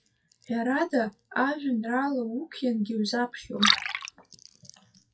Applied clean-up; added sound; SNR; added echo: classical method WPE with log-MMSE.